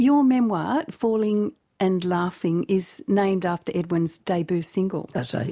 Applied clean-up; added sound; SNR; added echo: none; none; none; none.